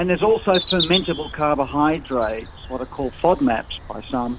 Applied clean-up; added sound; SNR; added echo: none; Bird vocalization, bird call, bird song; 2 dB; none.